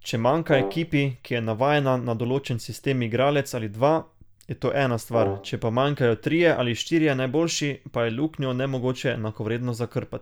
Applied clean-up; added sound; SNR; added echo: none; Brass instrument; 8 dB; none.